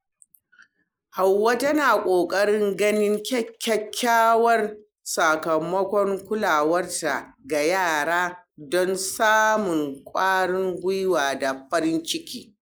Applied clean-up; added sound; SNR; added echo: neural mask model Resemble Enhance denoiser.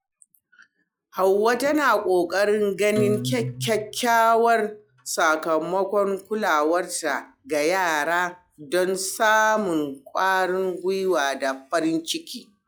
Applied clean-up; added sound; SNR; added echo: classical method log-MMSE.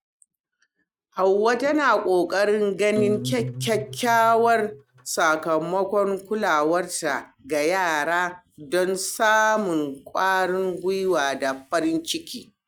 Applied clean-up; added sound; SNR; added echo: neural mask model RNNoise.